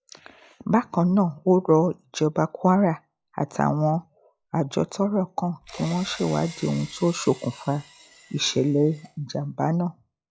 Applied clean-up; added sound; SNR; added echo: classical method log-MMSE.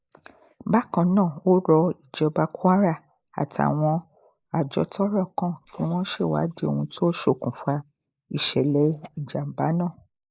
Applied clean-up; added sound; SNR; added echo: neural mask model Resemble Enhance denoiser.